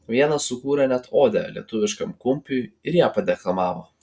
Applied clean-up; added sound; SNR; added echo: none; none; none; none.